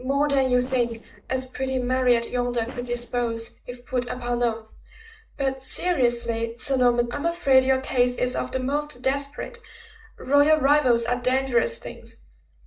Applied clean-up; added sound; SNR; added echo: neural separator model SepFormer DNS4.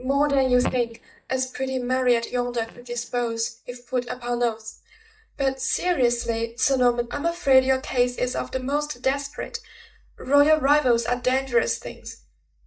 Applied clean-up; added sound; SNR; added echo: neural mask model DeepFilterNet 3.